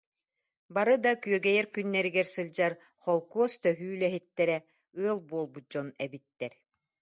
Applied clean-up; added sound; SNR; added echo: none; none; none; none.